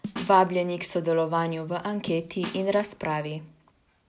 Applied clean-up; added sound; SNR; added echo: none; Snare drum + Snare drum; 16 dB; none.